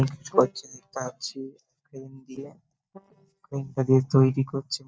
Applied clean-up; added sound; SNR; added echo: neural mask model DeepFilterNet 3.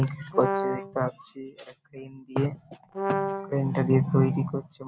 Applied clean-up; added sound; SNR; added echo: none; Brass instrument; 3 dB; none.